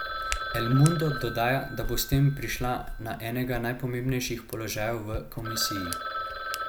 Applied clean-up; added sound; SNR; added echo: none; Telephone + Hands; 6 dB; none.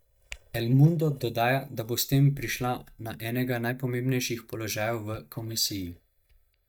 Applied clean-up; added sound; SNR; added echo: neural mask model DeepFilterNet 3.